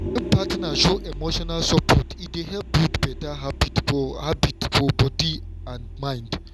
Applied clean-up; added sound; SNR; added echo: none; Vehicle; 10 dB; none.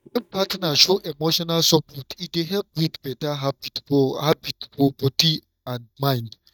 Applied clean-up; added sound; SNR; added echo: neural mask model DeepFilterNet 3.